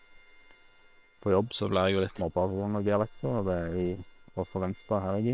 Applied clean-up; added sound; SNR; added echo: neural separator model SepFormer WHAM!.